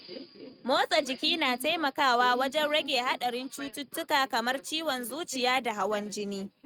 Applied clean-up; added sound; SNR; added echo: neural mask model RNNoise.